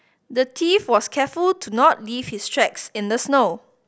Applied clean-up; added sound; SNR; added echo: none; none; none; none.